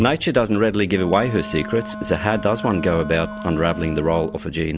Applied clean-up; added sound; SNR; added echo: none; Wind instrument, woodwind instrument + Wild animals; 12 dB; none.